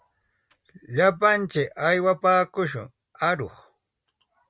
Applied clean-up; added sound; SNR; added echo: none; none; none; none.